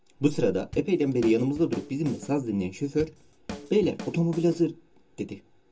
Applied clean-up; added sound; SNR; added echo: none; Drum / Drum kit; 15 dB; reverberation time 0.2 s.